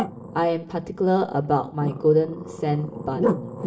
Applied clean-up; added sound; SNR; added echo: none; Growling; 6 dB; reverberation time 0.5 s.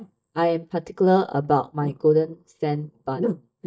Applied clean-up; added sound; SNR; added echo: neural mask model DeepFilterNet 3.